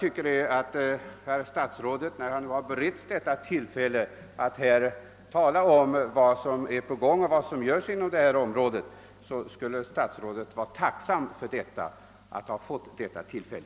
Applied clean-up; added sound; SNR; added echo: none; none; none; none.